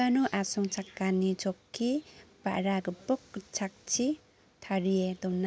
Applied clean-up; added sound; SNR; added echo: none; none; none; none.